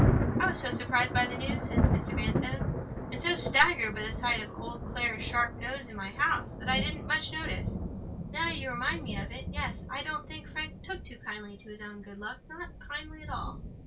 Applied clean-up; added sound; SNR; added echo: none; Thunder; 0 dB; reverberation time 0.2 s.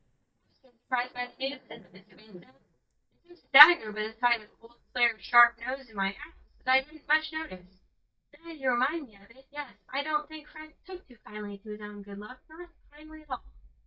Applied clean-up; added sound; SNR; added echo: neural mask model DeepFilterNet 3.